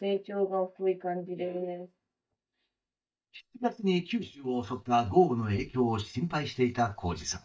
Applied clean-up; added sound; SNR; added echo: neural mask model DeepFilterNet 3.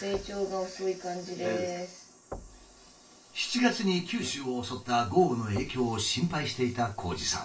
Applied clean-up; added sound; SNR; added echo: none; Knock / Wood / Percussion; 19 dB; reverberation time 0.3 s.